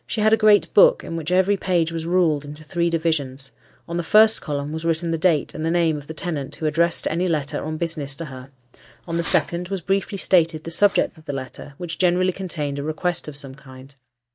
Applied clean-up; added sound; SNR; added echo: neural mask model DeepFilterNet 3.